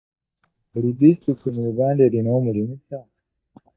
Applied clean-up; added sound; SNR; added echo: neural mask model DeepFilterNet 3.